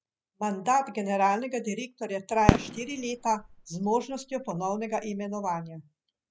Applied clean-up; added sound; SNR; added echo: none; Fireworks; 2 dB; none.